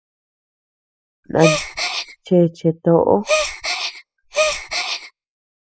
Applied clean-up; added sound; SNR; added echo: classical method spectral subtraction.